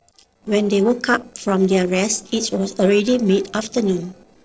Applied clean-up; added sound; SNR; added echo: neural separator model SepFormer DNS4.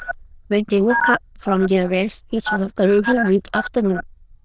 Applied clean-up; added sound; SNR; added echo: neural diffusion model UNIVERSE++.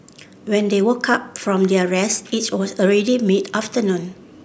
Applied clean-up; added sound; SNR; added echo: none; none; none; none.